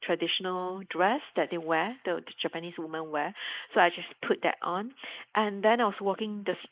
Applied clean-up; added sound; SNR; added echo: neural mask model Resemble Enhance denoiser.